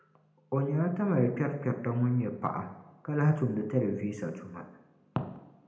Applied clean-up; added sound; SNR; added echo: none; none; none; reverberation time 0.8 s.